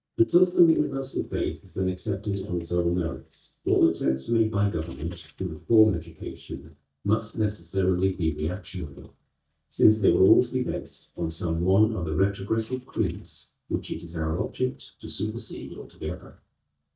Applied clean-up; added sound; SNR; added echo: neural mask model DeepFilterNet 3.